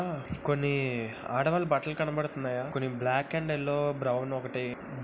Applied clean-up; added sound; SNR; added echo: none; none; none; none.